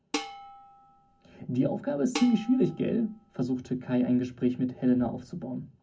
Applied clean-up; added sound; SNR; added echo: none; Dishes, pots, and pans; 13 dB; reverberation time 0.3 s.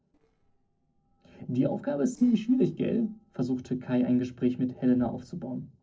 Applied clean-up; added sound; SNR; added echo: neural separator model SepFormer DNS4.